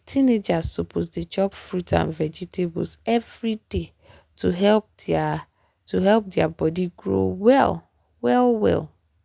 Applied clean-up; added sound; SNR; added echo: none; none; none; none.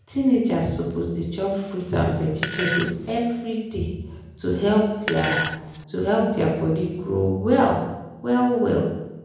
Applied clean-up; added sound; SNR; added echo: none; Fart; 5 dB; reverberation time 0.9 s.